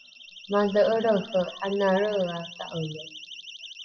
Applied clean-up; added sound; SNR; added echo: classical method WPE with log-MMSE.